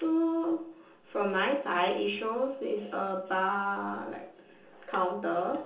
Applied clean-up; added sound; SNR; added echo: none; none; none; reverberation time 0.8 s.